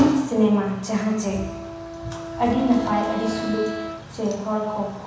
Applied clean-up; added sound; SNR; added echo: none; Wind instrument, woodwind instrument; 11 dB; reverberation time 1.1 s.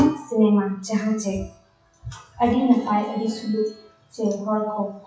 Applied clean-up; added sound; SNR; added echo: classical method WPE with log-MMSE.